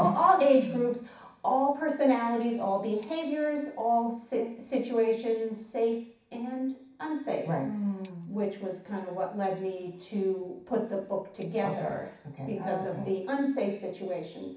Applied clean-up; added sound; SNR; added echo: none; Bicycle bell; 18 dB; reverberation time 0.6 s.